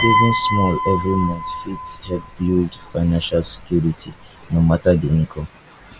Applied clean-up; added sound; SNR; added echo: none; Piano; 5 dB; none.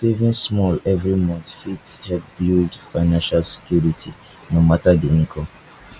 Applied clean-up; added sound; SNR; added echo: none; none; none; none.